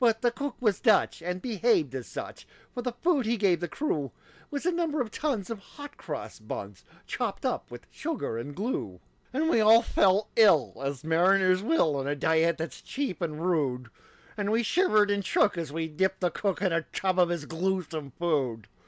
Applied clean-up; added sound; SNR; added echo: none; none; none; none.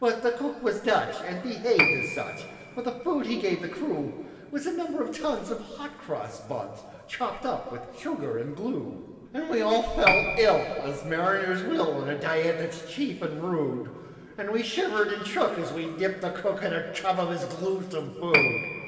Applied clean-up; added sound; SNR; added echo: none; Piano; 7 dB; reverberation time 2.3 s.